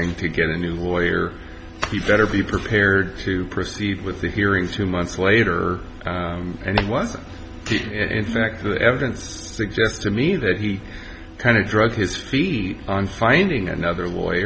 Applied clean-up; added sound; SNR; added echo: none; none; none; none.